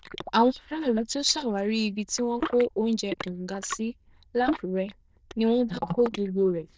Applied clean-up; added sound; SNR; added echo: neural diffusion model UNIVERSE++.